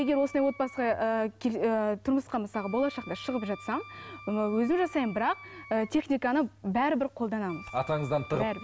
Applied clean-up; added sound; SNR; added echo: none; Wind instrument, woodwind instrument; 20 dB; none.